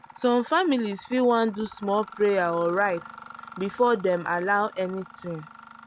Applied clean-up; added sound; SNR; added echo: none; Mechanisms; 19 dB; none.